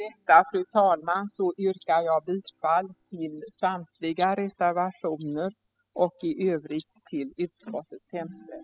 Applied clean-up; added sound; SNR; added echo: classical method spectral subtraction.